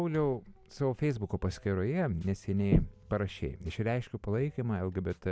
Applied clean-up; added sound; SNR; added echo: none; none; none; none.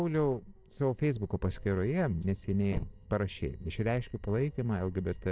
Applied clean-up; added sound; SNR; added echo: neural separator model SepFormer DNS4.